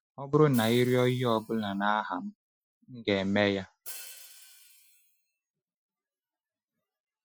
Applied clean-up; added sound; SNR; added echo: classical method Wiener filter.